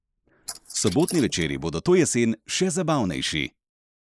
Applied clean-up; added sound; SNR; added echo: neural mask model Resemble Enhance denoiser.